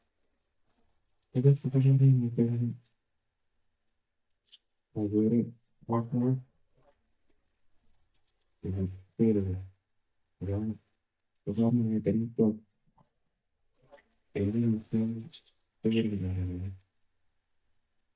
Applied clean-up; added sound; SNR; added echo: neural mask model DeepFilterNet 3.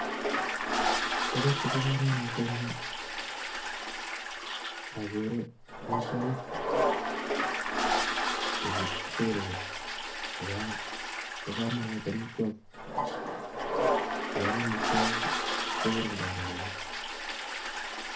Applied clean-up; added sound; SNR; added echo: none; Toilet flush; -4 dB; reverberation time 0.3 s.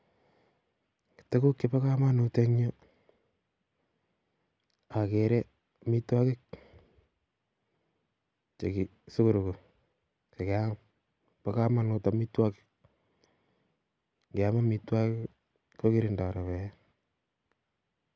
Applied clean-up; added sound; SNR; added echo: none; none; none; none.